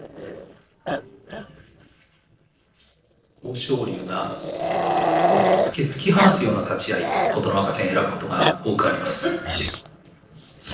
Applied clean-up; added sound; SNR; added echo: neural separator model SepFormer DNS4.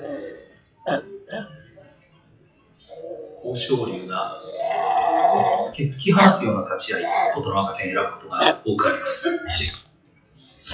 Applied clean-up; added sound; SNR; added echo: classical method WPE with log-MMSE.